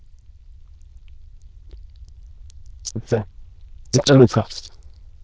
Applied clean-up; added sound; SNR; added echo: neural diffusion model UNIVERSE++.